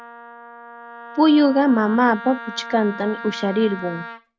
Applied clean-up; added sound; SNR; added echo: none; Wind instrument, woodwind instrument; 14 dB; none.